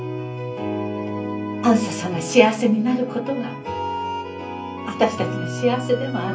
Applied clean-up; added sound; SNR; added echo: none; none; none; reverberation time 0.3 s.